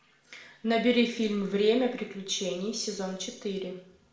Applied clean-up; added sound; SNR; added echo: none; none; none; reverberation time 0.6 s.